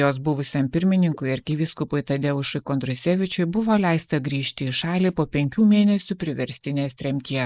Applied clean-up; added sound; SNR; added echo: neural mask model Resemble Enhance denoiser.